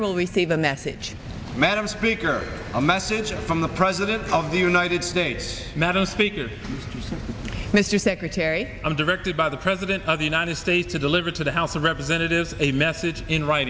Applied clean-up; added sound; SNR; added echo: none; none; none; none.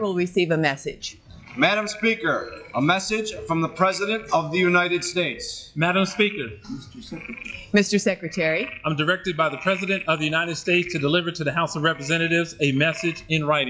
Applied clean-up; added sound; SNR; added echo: classical method log-MMSE.